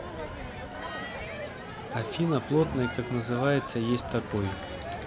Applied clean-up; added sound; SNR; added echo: none; Crowd; 7 dB; none.